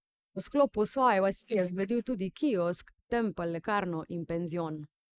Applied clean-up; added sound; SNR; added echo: neural mask model Resemble Enhance denoiser.